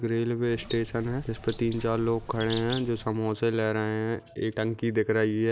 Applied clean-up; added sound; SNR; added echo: none; Bird; 9 dB; none.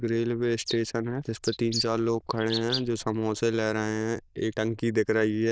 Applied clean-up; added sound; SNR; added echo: neural diffusion model UNIVERSE++.